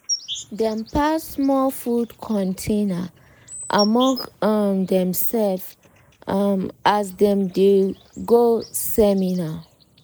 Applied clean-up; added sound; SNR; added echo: neural mask model Resemble Enhance denoiser.